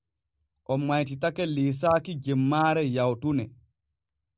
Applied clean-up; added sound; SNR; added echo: none; none; none; none.